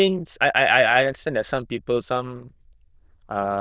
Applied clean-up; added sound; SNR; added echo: neural diffusion model UNIVERSE++.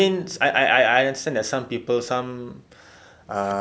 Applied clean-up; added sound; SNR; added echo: none; none; none; none.